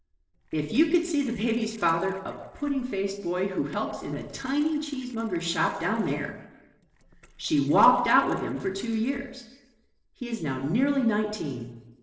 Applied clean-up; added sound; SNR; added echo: neural separator model SepFormer DNS4.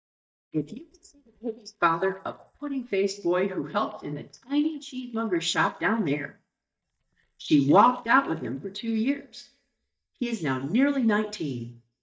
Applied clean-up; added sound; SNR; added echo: neural mask model DeepFilterNet 3.